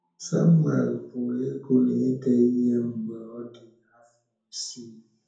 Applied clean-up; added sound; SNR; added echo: none; none; none; reverberation time 0.5 s.